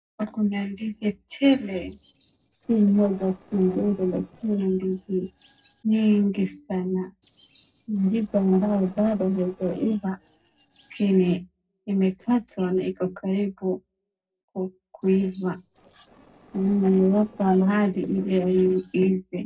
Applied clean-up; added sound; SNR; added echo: neural separator model SepFormer DNS4.